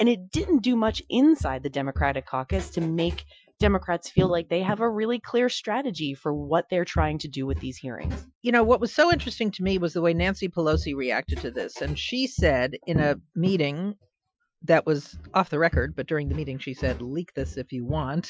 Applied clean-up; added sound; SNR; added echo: classical method Wiener filter.